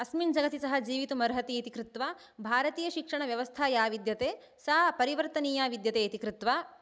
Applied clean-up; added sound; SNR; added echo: none; none; none; none.